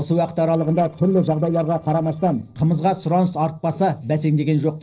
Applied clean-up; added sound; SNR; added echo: neural separator model SepFormer DNS4.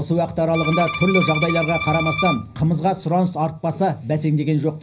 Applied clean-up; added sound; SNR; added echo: none; Bowed string instrument; 6 dB; reverberation time 0.5 s.